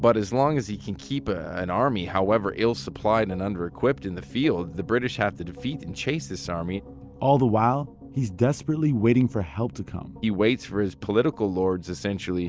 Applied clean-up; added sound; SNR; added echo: none; none; none; none.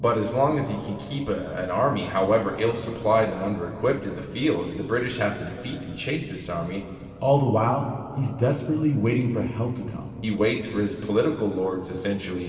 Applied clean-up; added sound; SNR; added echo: none; none; none; reverberation time 2.4 s.